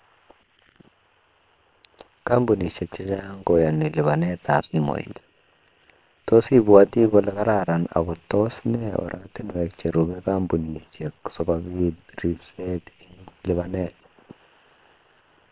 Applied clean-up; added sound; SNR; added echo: neural separator model SepFormer WHAM!.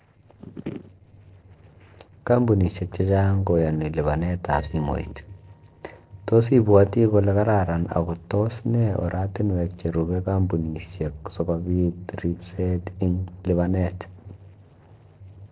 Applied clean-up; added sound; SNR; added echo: neural separator model SepFormer DNS4.